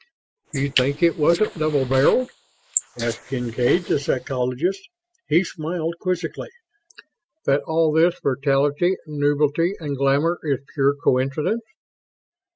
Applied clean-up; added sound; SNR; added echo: neural mask model Resemble Enhance denoiser.